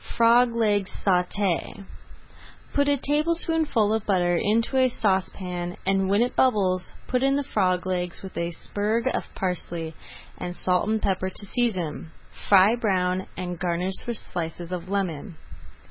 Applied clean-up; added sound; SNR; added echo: none; none; none; none.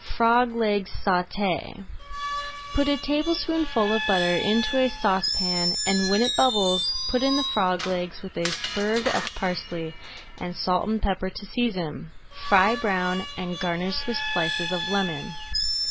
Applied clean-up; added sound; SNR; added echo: none; Screech; 6 dB; none.